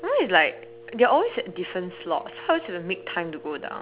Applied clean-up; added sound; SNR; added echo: none; Wind instrument, woodwind instrument; 19 dB; none.